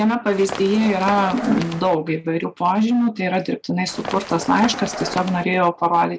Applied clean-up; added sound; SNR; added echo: none; Run; 10 dB; none.